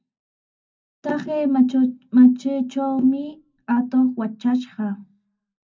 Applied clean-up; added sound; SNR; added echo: none; none; none; reverberation time 0.3 s.